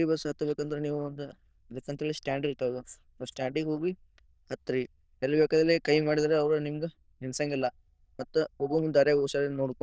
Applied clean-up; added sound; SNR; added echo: neural diffusion model UNIVERSE++.